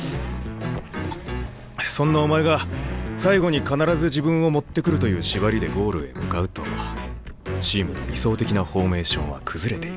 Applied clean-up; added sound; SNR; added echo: none; none; none; none.